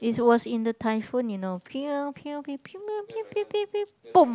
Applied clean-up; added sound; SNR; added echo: none; none; none; none.